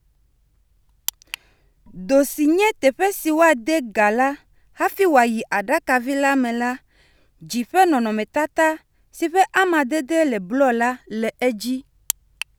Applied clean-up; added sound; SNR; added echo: none; none; none; none.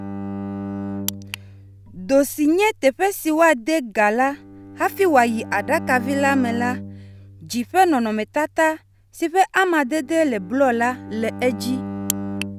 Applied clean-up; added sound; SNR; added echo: none; Bowed string instrument; 12 dB; none.